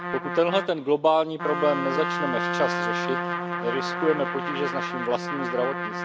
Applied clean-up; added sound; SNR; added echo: none; Trumpet; 3 dB; none.